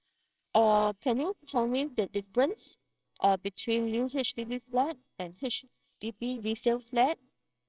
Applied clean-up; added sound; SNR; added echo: neural separator model SepFormer WHAMR!.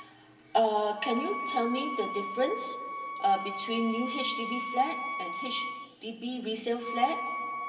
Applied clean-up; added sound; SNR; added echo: none; Wind instrument, woodwind instrument; 5 dB; reverberation time 2.2 s.